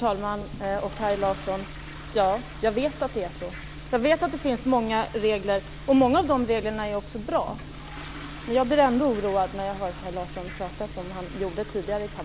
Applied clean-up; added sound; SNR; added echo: none; Toilet flush; 18 dB; none.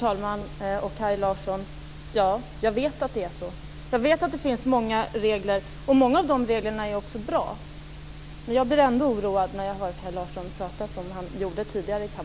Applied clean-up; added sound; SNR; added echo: none; none; none; none.